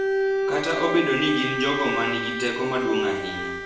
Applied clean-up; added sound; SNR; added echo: none; Bowed string instrument; 1 dB; reverberation time 0.9 s.